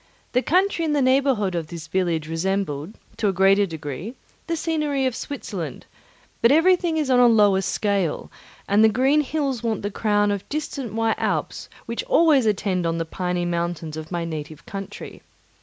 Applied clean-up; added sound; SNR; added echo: none; none; none; none.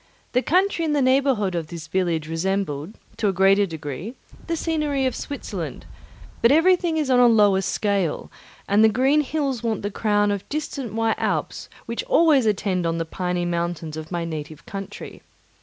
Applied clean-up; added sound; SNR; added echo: none; Wind; 17 dB; none.